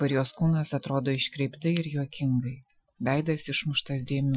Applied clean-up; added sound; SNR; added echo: classical method Wiener filter.